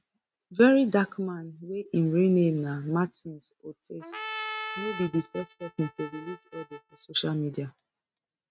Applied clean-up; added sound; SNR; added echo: neural mask model RNNoise.